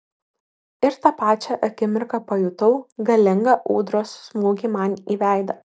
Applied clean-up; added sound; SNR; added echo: none; none; none; none.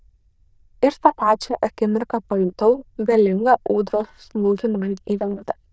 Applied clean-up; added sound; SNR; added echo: neural diffusion model UNIVERSE++.